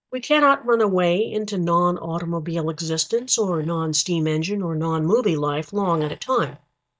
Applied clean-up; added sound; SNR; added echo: neural mask model DeepFilterNet 3.